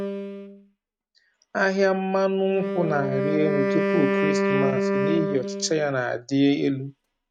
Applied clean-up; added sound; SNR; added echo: neural mask model RNNoise.